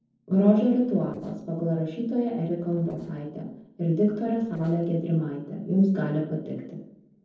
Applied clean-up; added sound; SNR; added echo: neural separator model SepFormer DNS4.